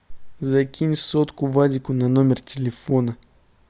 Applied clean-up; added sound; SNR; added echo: none; none; none; none.